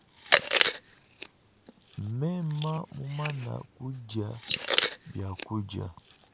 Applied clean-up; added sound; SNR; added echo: neural mask model Resemble Enhance denoiser.